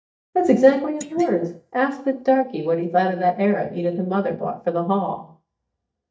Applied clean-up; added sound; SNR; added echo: neural mask model DeepFilterNet 3.